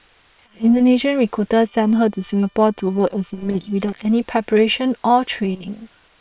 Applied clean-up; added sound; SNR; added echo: neural separator model SepFormer WHAM!.